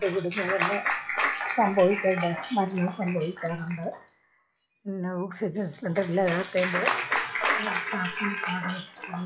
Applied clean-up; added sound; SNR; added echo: classical method log-MMSE.